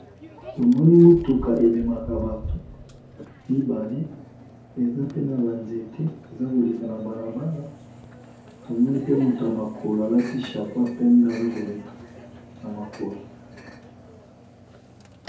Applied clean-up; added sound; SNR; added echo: none; Microwave oven; 16 dB; reverberation time 0.6 s.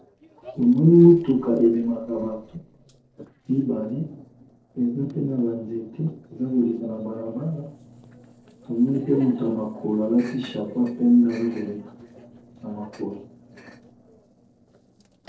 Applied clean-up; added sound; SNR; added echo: neural separator model SepFormer DNS4.